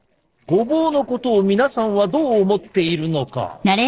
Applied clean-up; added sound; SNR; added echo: neural separator model SepFormer DNS4.